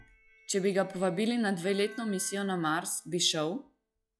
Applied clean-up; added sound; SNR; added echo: classical method log-MMSE.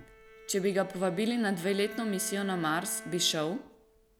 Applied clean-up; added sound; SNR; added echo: none; Bowed string instrument; 17 dB; none.